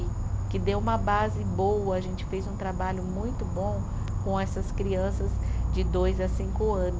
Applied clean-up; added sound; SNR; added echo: none; Insect; -1 dB; none.